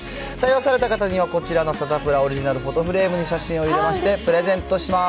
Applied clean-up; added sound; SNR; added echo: none; none; none; none.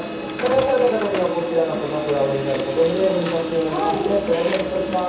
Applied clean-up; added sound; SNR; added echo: none; Printer; 8 dB; reverberation time 0.7 s.